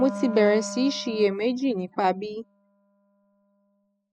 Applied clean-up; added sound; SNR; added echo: classical method spectral subtraction.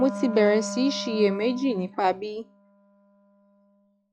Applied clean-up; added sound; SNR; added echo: classical method log-MMSE.